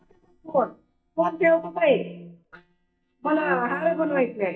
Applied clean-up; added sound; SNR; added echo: neural mask model DeepFilterNet 3.